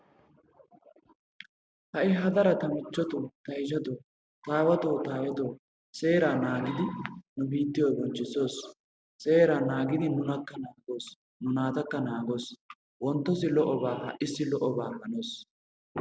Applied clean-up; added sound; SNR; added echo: none; none; none; none.